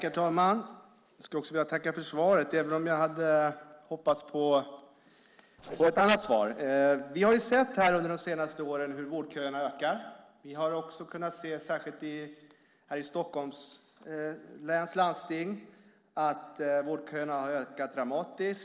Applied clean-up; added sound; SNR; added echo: neural separator model SepFormer DNS4.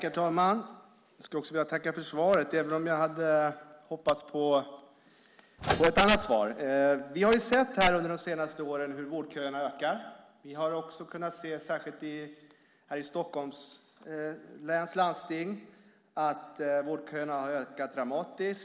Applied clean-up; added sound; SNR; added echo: none; Microwave oven; 4 dB; none.